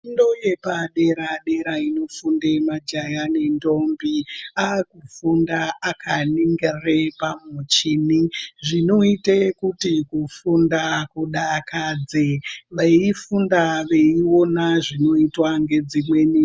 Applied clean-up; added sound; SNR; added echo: none; none; none; none.